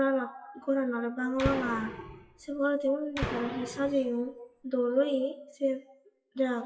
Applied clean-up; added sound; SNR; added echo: classical method WPE with log-MMSE.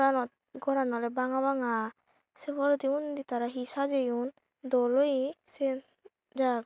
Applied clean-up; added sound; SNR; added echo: none; none; none; none.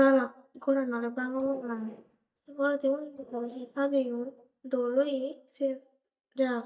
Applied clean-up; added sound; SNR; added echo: neural mask model DeepFilterNet 3.